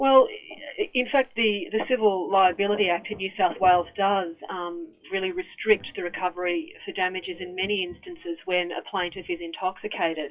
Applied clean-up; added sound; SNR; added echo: classical method WPE with log-MMSE.